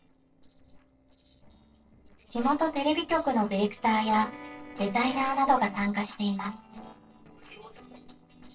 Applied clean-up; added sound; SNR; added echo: neural separator model SepFormer DNS4.